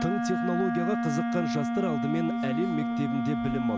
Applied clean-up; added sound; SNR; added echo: none; Wind instrument, woodwind instrument; -2 dB; none.